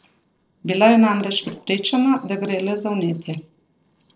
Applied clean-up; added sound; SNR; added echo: neural separator model SepFormer DNS4.